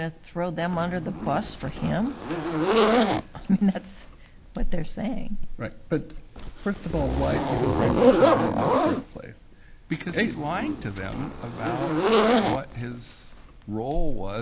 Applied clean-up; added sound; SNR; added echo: none; Zipper (clothing); -4 dB; none.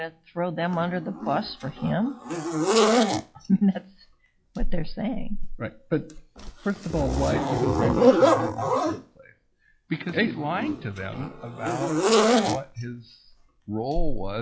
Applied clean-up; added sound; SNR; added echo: classical method log-MMSE.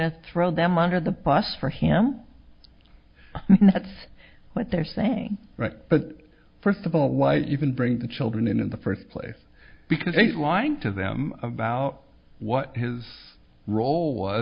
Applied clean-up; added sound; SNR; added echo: none; none; none; none.